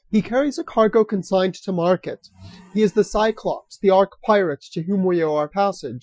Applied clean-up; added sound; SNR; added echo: classical method Wiener filter.